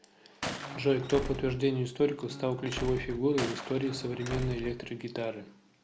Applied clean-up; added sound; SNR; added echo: none; Slam + Gunshot, gunfire; 9 dB; none.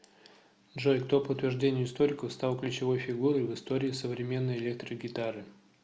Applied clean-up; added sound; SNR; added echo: none; none; none; none.